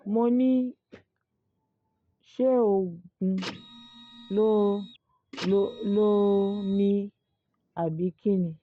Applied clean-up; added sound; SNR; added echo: none; Printer; 17 dB; none.